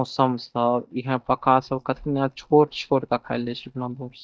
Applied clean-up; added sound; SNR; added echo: neural mask model DeepFilterNet 3.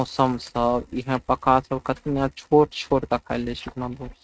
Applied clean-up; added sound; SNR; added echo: neural mask model RNNoise.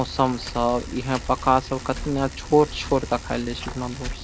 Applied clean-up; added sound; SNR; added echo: none; Bicycle; 11 dB; none.